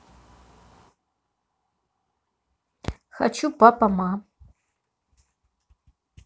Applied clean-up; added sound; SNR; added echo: none; none; none; none.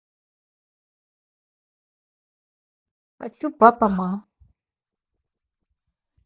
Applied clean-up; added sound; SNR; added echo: neural mask model DeepFilterNet 3.